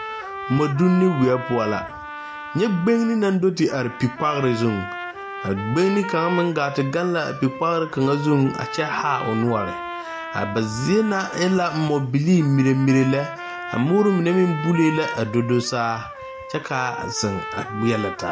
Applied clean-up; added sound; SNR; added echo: none; Trumpet; 11 dB; none.